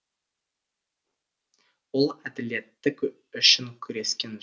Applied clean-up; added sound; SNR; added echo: none; none; none; none.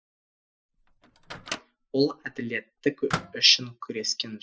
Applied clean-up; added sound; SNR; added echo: classical method spectral subtraction.